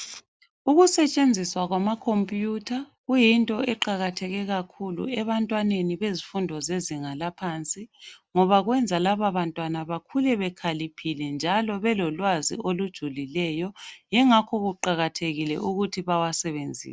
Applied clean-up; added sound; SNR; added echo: none; none; none; none.